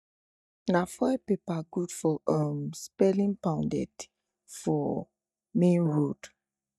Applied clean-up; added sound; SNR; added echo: neural mask model DeepFilterNet 3.